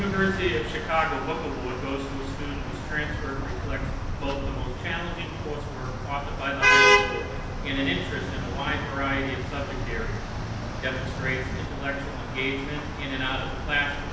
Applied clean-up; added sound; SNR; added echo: none; Traffic noise, roadway noise / Vehicle horn, car horn, honking; -2 dB; reverberation time 0.9 s.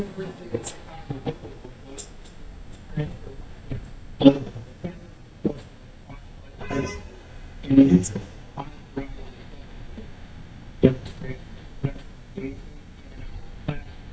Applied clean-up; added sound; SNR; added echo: neural mask model DeepFilterNet 3.